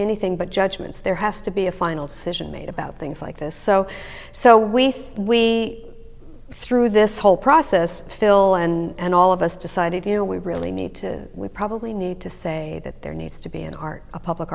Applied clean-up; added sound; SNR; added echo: none; none; none; none.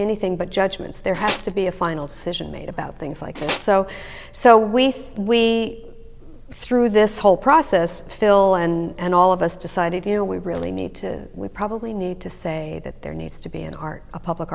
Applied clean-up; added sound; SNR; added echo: none; Tools; 7 dB; none.